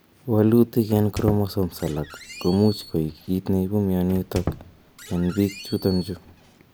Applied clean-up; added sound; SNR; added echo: none; Squeak; 14 dB; none.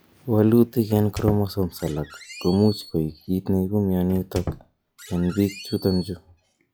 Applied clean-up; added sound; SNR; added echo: classical method log-MMSE.